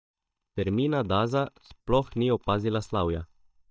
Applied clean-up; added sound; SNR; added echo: neural mask model DeepFilterNet 3.